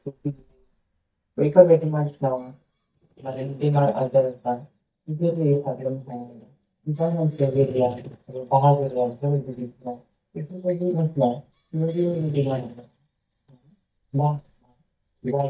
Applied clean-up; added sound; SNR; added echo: neural mask model DeepFilterNet 3.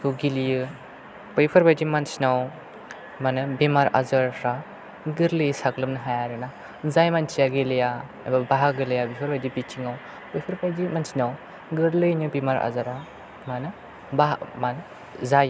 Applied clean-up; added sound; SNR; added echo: none; none; none; none.